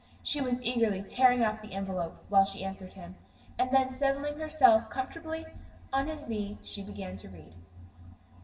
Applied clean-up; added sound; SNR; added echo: none; none; none; reverberation time 1.7 s.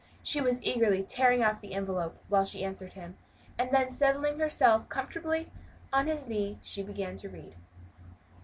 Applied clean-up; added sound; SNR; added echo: none; none; none; none.